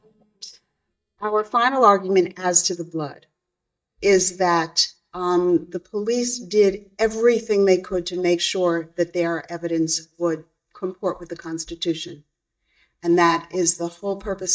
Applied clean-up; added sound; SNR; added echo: neural mask model DeepFilterNet 3.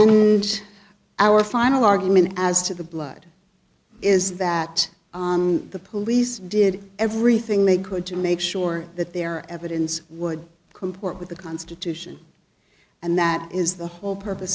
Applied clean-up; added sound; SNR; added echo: none; none; none; none.